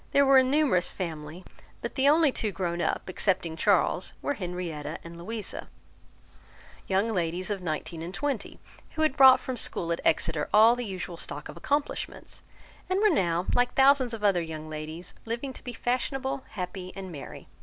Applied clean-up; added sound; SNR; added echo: none; none; none; none.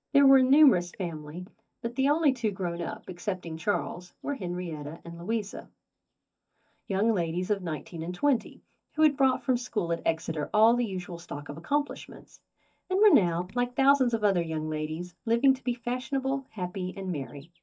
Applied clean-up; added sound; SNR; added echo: neural mask model DeepFilterNet 3.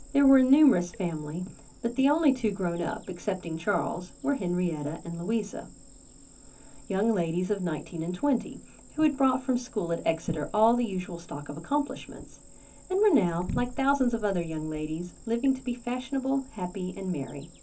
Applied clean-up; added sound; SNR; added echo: none; Cricket; 19 dB; reverberation time 0.3 s.